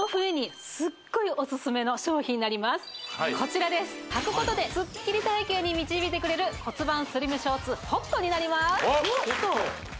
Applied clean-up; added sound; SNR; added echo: none; none; none; none.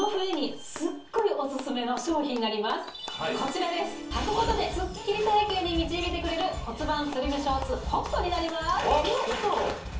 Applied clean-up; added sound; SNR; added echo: none; Clapping; 19 dB; reverberation time 0.4 s.